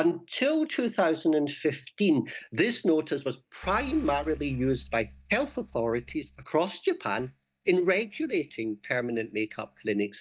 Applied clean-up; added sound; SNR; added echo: neural mask model DeepFilterNet 3.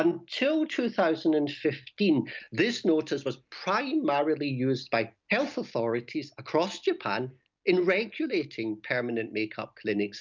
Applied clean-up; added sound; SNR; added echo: none; none; none; none.